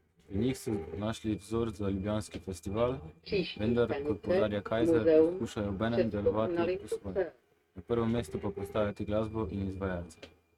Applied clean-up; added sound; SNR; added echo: neural mask model RNNoise.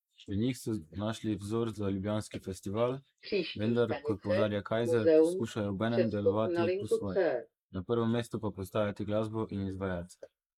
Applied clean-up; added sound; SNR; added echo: neural mask model Resemble Enhance denoiser.